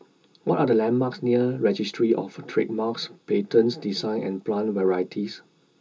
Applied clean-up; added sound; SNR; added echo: none; none; none; reverberation time 0.2 s.